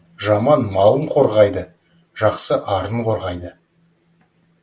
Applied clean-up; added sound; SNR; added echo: none; none; none; none.